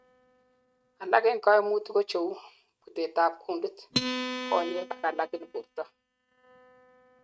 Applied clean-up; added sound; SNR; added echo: neural mask model RNNoise.